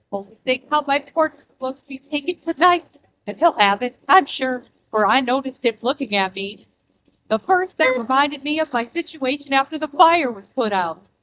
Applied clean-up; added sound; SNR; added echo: neural mask model DeepFilterNet 3.